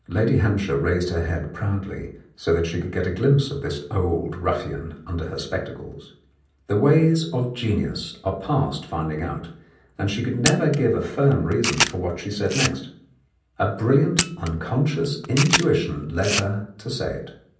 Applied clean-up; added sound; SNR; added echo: none; Camera; 5 dB; reverberation time 0.6 s.